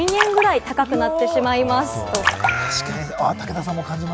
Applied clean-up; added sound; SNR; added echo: none; Meow + Splash, splatter; 6 dB; none.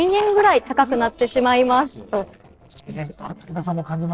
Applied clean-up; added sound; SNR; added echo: neural separator model SepFormer DNS4.